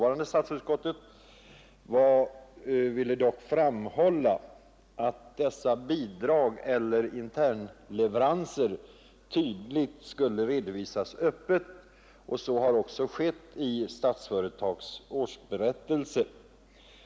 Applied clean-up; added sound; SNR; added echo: none; none; none; none.